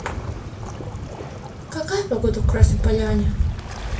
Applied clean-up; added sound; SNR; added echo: none; Waves, surf; -5 dB; reverberation time 0.3 s.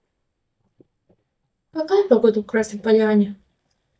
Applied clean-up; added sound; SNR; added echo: neural mask model DeepFilterNet 3.